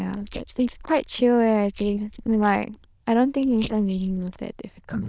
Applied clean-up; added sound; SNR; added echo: neural diffusion model UNIVERSE++.